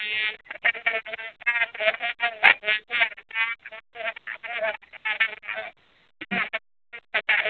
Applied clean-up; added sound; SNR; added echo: none; none; none; none.